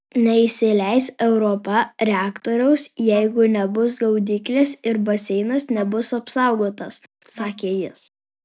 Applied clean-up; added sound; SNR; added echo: none; Wind instrument, woodwind instrument; 19 dB; none.